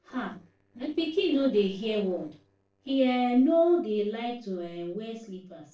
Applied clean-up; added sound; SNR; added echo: neural separator model SepFormer DNS4.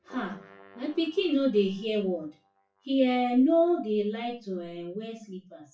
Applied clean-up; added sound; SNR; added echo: classical method WPE with log-MMSE.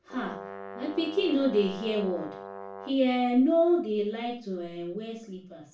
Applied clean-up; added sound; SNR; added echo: none; Brass instrument; 14 dB; reverberation time 0.3 s.